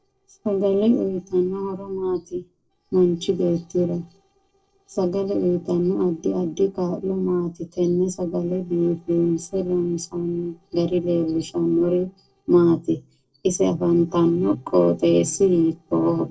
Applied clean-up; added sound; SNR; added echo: neural separator model SepFormer DNS4.